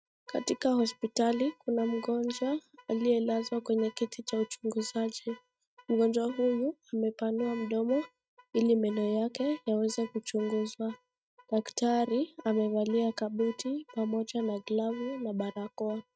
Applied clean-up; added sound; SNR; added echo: neural mask model RNNoise.